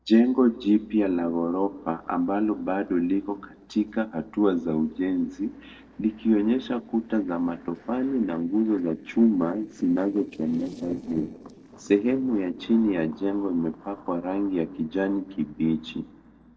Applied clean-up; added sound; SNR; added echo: neural separator model SepFormer DNS4.